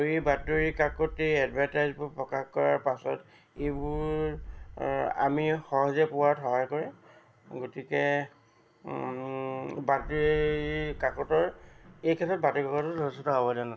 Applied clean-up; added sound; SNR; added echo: none; Boom; 13 dB; none.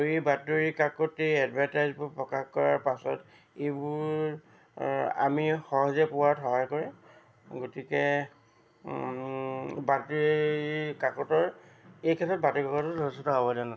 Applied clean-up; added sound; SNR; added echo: none; none; none; none.